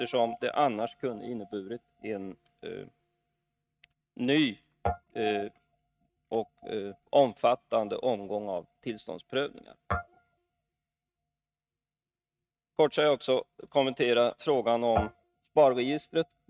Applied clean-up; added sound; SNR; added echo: neural mask model RNNoise.